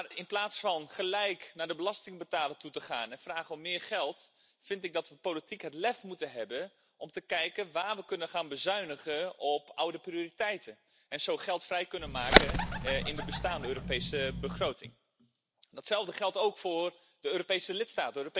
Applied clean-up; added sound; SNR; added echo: none; Bird; -5 dB; none.